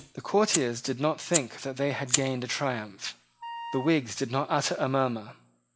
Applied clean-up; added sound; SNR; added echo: none; Fire + Wind instrument, woodwind instrument; 8 dB; none.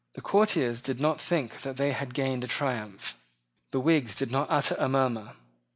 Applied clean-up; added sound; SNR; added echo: none; none; none; none.